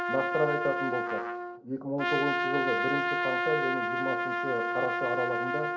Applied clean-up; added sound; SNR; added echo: none; Trumpet; -2 dB; none.